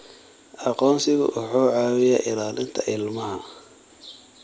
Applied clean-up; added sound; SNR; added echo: none; none; none; none.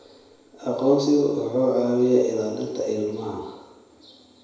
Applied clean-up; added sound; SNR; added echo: none; none; none; reverberation time 1.0 s.